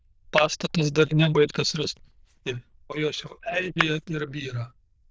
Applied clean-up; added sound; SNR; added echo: neural diffusion model UNIVERSE++.